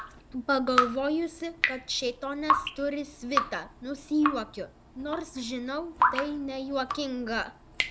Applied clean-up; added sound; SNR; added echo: none; Drip; 1 dB; none.